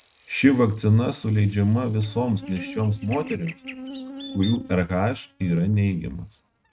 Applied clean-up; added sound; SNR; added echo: neural mask model RNNoise.